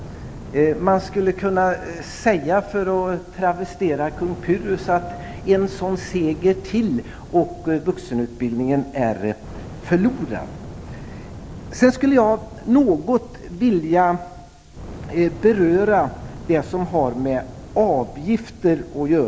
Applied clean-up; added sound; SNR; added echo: none; Fire; 16 dB; none.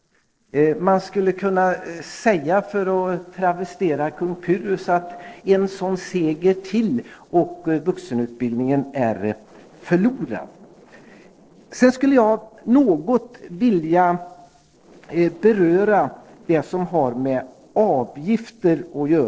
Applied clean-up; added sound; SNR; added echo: neural separator model SepFormer DNS4.